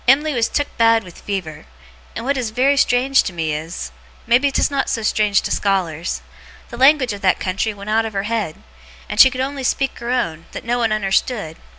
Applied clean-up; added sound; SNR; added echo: none; none; none; none.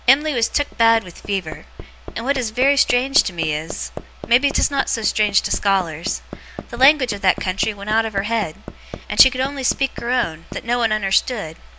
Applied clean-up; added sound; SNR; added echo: none; Hammer; 15 dB; none.